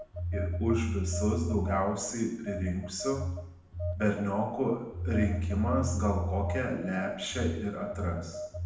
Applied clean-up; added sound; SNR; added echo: none; Telephone; 2 dB; reverberation time 0.8 s.